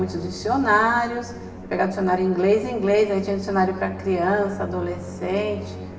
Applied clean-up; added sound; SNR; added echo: none; Musical instrument; 13 dB; reverberation time 1.1 s.